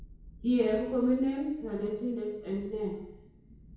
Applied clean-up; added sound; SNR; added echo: none; Thunderstorm; 20 dB; reverberation time 0.9 s.